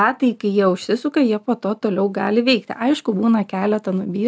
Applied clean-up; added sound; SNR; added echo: none; none; none; none.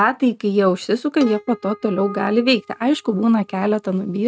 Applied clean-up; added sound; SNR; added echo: neural mask model RNNoise.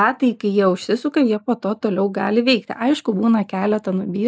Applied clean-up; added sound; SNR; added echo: neural mask model Resemble Enhance denoiser.